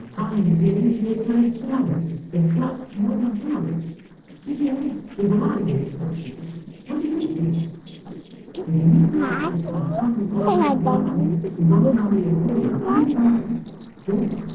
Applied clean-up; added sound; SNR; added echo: neural separator model SepFormer DNS4.